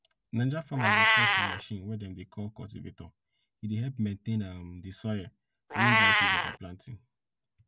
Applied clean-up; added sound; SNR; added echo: none; Meow; -4 dB; none.